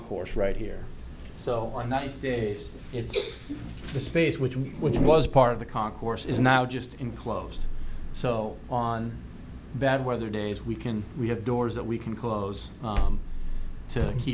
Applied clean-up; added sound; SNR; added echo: none; none; none; none.